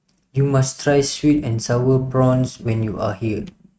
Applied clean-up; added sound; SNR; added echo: neural mask model RNNoise.